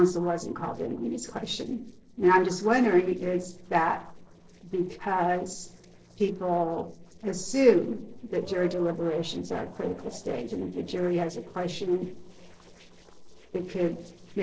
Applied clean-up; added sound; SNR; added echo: neural separator model SepFormer DNS4.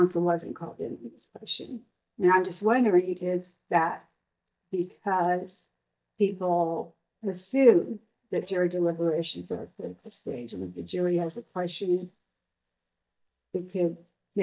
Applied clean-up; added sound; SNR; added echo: neural mask model DeepFilterNet 3.